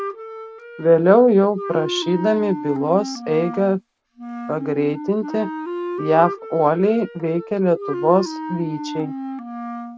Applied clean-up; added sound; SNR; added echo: none; Wind instrument, woodwind instrument; 10 dB; none.